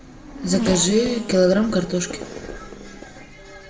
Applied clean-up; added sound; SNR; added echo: none; Race car, auto racing / Accelerating, revving, vroom; 10 dB; reverberation time 0.5 s.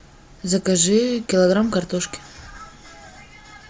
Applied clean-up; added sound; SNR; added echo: none; none; none; none.